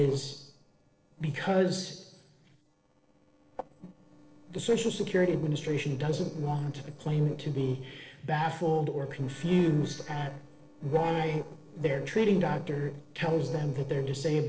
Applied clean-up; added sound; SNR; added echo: neural separator model SepFormer DNS4.